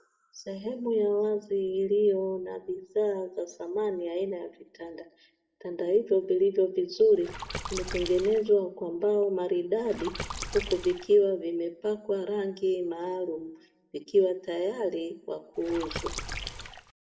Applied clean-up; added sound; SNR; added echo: none; Water / Splash, splatter; 9 dB; reverberation time 0.7 s.